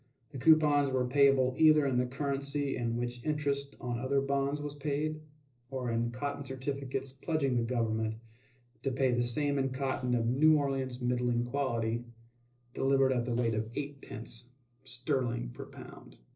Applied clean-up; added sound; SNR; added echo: neural separator model SepFormer DNS4.